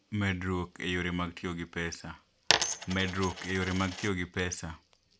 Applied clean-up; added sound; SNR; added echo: none; Coin (dropping); 0 dB; none.